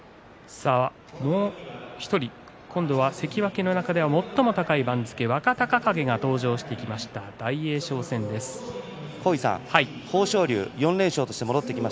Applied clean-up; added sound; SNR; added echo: none; none; none; none.